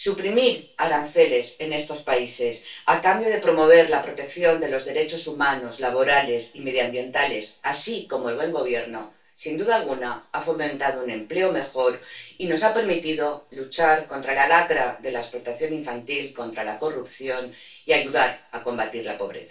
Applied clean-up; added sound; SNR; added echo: none; none; none; reverberation time 0.2 s.